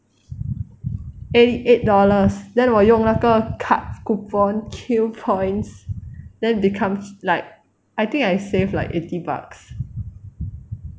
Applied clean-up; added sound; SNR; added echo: none; none; none; none.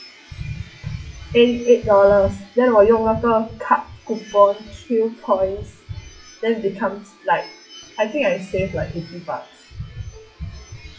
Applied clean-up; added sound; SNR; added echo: classical method WPE with log-MMSE.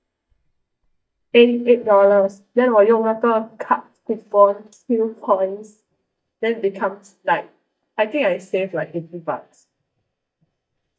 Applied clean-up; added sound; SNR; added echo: neural mask model DeepFilterNet 3.